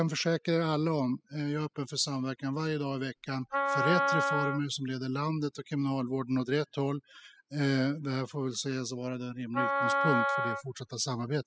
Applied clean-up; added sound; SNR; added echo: classical method spectral subtraction.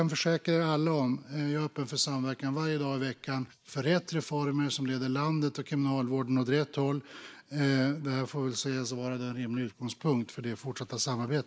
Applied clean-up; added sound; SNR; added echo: neural mask model Resemble Enhance denoiser.